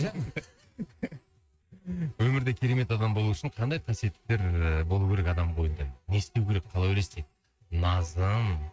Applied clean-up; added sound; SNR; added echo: neural mask model RNNoise.